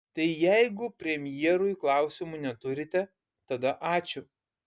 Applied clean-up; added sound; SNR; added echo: none; none; none; none.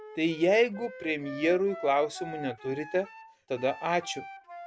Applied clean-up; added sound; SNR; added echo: none; Wind instrument, woodwind instrument; 14 dB; none.